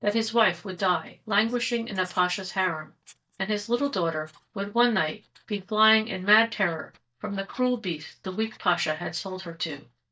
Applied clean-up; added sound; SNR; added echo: neural mask model DeepFilterNet 3.